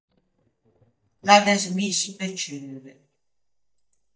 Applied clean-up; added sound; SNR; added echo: neural mask model DeepFilterNet 3.